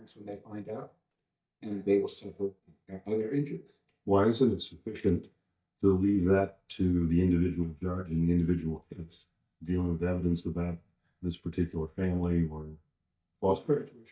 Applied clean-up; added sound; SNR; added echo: neural mask model DeepFilterNet 3.